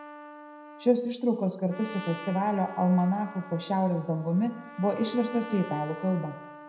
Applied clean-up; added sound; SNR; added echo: none; Trumpet; 16 dB; reverberation time 0.8 s.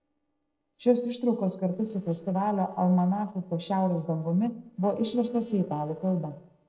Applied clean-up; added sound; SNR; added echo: neural separator model SepFormer DNS4.